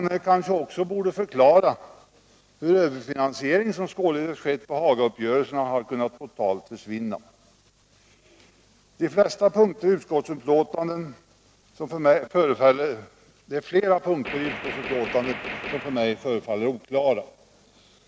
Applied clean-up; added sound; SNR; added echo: none; Gunshot, gunfire; 10 dB; none.